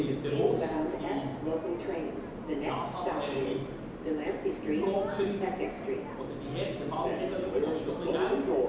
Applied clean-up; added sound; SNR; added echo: none; Subway, metro, underground; -2 dB; reverberation time 0.9 s.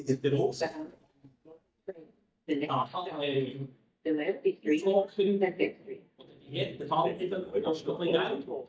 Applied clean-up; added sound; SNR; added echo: neural mask model DeepFilterNet 3.